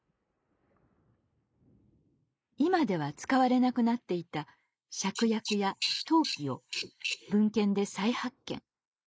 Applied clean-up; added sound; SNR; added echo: neural mask model Resemble Enhance denoiser.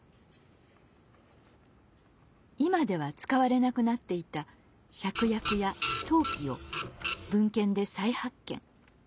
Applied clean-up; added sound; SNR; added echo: none; Printer; 3 dB; none.